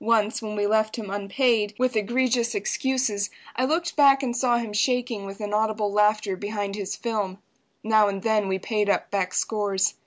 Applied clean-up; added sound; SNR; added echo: none; none; none; none.